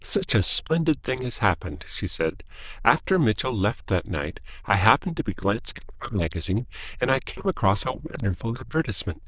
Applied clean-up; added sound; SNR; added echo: neural diffusion model UNIVERSE++.